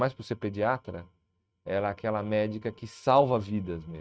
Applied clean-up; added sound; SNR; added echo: neural mask model RNNoise.